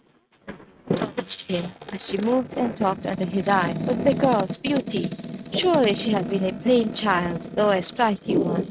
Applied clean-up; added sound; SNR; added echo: neural mask model RNNoise.